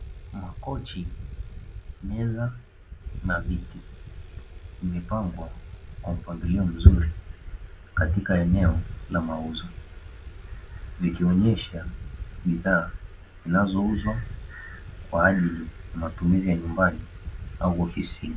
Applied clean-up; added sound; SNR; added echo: none; Bicycle; 12 dB; none.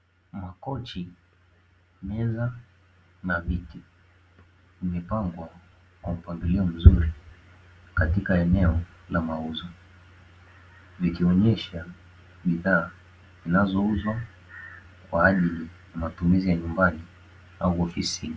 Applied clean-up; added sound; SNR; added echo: none; none; none; none.